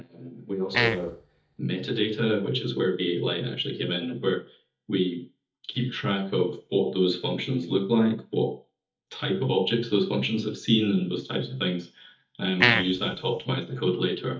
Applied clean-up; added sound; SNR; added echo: neural mask model DeepFilterNet 3.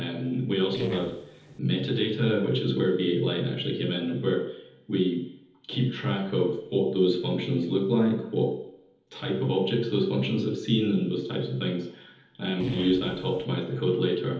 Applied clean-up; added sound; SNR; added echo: neural separator model SepFormer DNS4.